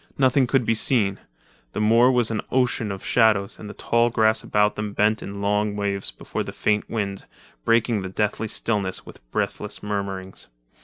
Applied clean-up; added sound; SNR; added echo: none; none; none; none.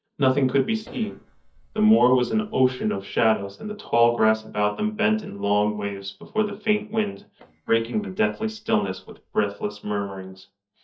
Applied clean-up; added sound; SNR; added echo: neural mask model DeepFilterNet 3.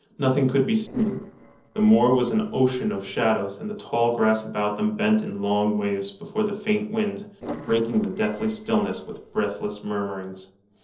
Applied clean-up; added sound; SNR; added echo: neural separator model SepFormer DNS4.